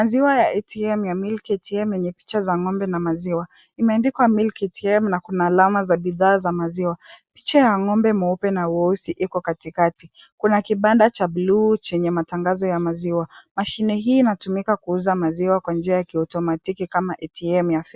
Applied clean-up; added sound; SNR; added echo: none; none; none; none.